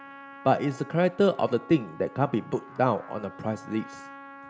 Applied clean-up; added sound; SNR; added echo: none; Trumpet; 18 dB; none.